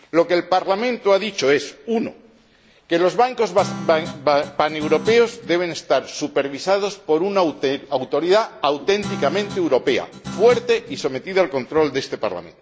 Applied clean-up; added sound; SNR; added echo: none; Guitar; 13 dB; none.